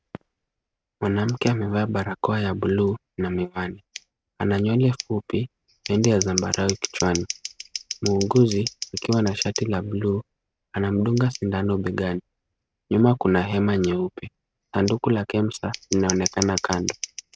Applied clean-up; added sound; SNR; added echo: neural mask model RNNoise.